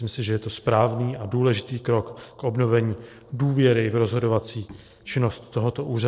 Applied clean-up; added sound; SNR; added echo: neural separator model SepFormer DNS4.